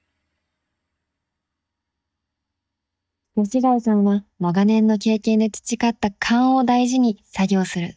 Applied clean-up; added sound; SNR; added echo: neural mask model DeepFilterNet 3.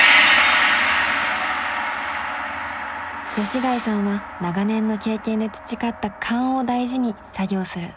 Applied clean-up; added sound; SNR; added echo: none; Gong; -3 dB; none.